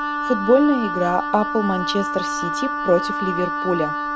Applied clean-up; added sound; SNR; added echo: none; Wind instrument, woodwind instrument; 3 dB; none.